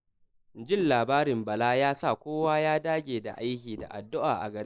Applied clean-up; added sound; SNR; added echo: neural mask model Resemble Enhance denoiser.